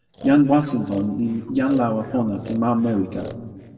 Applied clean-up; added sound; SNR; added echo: neural separator model SepFormer DNS4.